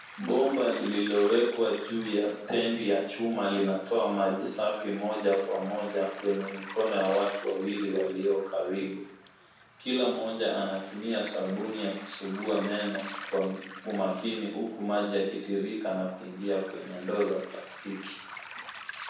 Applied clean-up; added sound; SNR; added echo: none; Waves, surf; 15 dB; reverberation time 0.7 s.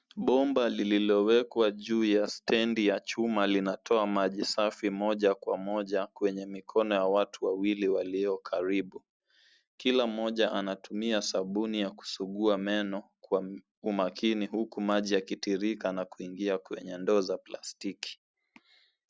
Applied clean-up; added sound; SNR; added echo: none; none; none; none.